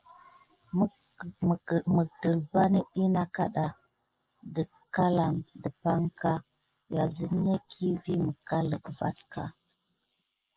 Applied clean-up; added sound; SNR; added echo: neural mask model Resemble Enhance denoiser.